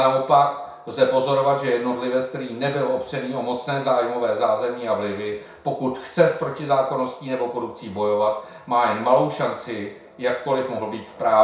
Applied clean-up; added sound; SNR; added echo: none; none; none; reverberation time 0.6 s.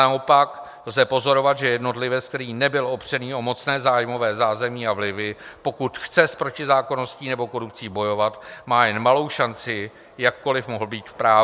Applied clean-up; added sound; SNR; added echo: none; none; none; none.